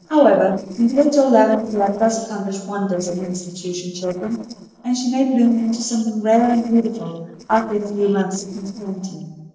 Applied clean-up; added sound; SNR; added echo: neural separator model SepFormer DNS4.